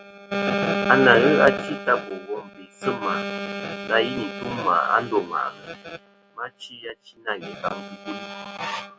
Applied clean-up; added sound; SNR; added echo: none; none; none; none.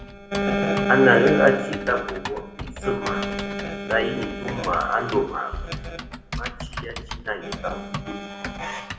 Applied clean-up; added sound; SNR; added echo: none; Typing; 11 dB; reverberation time 0.8 s.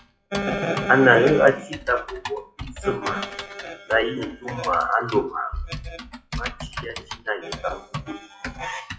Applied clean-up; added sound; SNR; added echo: classical method WPE with log-MMSE.